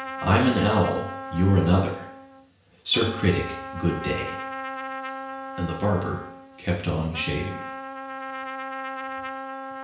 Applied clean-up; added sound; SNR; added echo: none; Trumpet; 9 dB; reverberation time 0.5 s.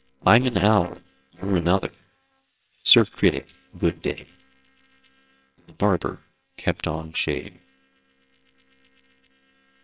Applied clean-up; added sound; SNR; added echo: neural separator model SepFormer WHAMR!.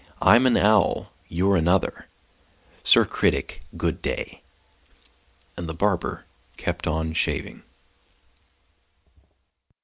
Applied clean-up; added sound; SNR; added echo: none; none; none; none.